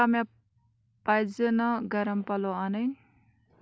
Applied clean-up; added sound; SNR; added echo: none; none; none; none.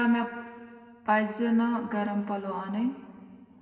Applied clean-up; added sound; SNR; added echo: none; none; none; reverberation time 1.9 s.